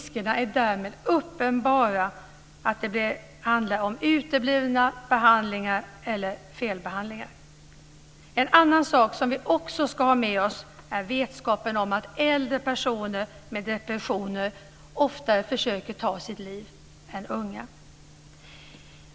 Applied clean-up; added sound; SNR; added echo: none; none; none; none.